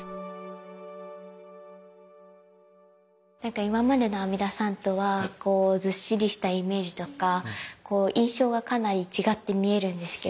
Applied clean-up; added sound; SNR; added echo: none; none; none; none.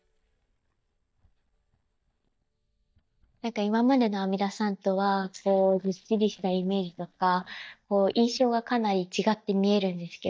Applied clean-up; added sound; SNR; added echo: neural mask model DeepFilterNet 3.